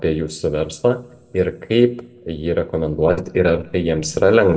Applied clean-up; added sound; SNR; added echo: none; none; none; reverberation time 1.5 s.